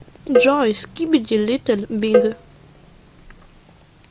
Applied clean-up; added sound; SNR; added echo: none; Cowbell; 2 dB; none.